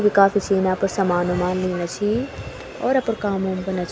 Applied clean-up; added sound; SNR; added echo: none; Train; 19 dB; none.